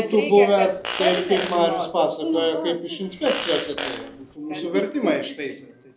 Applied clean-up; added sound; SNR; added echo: none; Fart; 10 dB; none.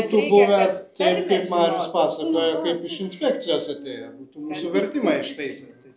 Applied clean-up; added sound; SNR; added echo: none; none; none; none.